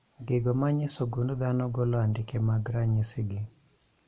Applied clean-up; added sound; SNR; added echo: none; none; none; none.